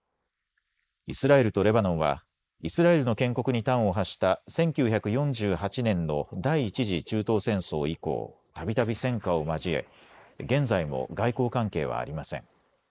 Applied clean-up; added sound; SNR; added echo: neural mask model Resemble Enhance denoiser.